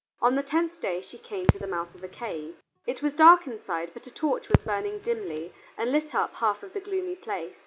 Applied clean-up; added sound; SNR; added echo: none; Crackle; 5 dB; none.